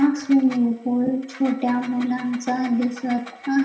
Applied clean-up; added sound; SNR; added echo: none; Engine; 20 dB; reverberation time 0.7 s.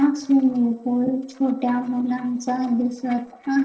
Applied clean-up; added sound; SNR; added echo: neural separator model SepFormer DNS4.